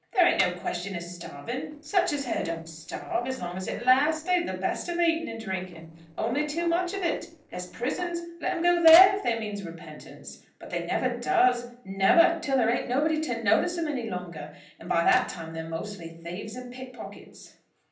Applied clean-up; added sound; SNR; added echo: neural separator model SepFormer DNS4.